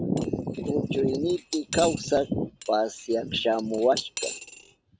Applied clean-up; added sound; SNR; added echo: none; Cutlery, silverware / Dishes, pots, and pans; 14 dB; none.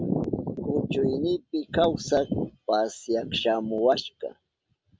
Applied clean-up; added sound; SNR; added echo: none; none; none; none.